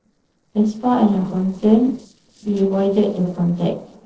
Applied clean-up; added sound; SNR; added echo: neural separator model SepFormer DNS4.